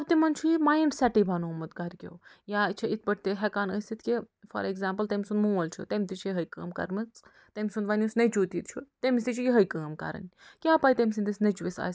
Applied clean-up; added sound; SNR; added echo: none; none; none; none.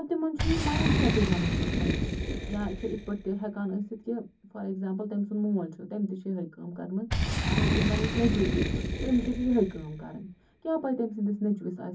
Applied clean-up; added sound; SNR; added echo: none; Boom; 0 dB; reverberation time 0.3 s.